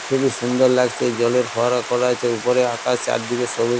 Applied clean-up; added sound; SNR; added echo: none; Stream; 11 dB; none.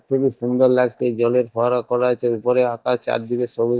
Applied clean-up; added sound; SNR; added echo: neural mask model DeepFilterNet 3.